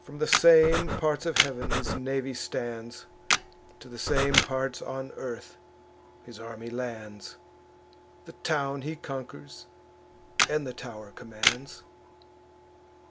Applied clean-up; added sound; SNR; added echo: none; Camera + Breathing; -2 dB; none.